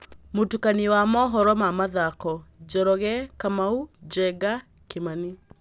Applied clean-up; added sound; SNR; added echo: none; none; none; none.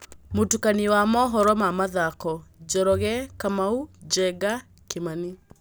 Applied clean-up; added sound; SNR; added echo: none; Bowed string instrument; 17 dB; none.